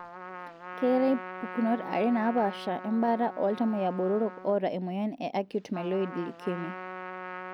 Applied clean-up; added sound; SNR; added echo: none; Trumpet; 12 dB; none.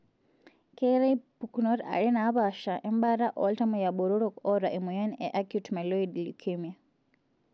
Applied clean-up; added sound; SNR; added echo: none; none; none; none.